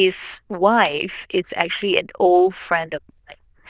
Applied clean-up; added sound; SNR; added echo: neural diffusion model UNIVERSE++.